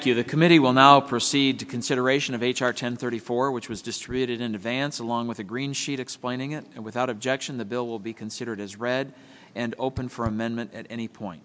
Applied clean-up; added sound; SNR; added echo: none; none; none; none.